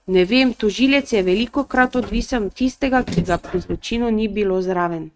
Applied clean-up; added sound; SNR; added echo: neural mask model RNNoise.